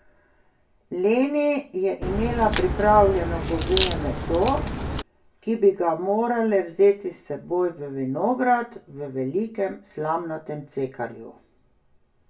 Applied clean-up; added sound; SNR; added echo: none; Crack; 3 dB; reverberation time 0.2 s.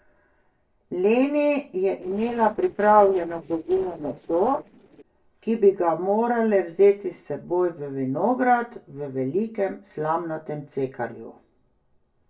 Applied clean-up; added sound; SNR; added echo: neural separator model SepFormer DNS4.